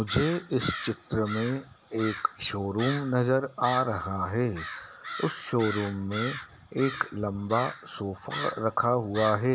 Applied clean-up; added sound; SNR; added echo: none; Crow; 11 dB; none.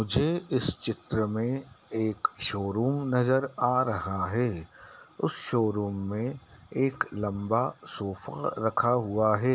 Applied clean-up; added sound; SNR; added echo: none; none; none; none.